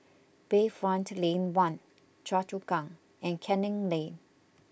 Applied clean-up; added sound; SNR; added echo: none; none; none; none.